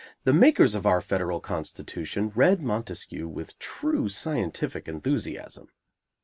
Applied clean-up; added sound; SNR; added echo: none; none; none; none.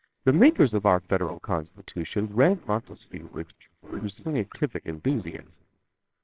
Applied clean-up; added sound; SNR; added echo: neural separator model SepFormer WHAMR!.